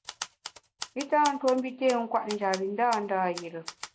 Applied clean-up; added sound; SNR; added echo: none; Typewriter; 14 dB; none.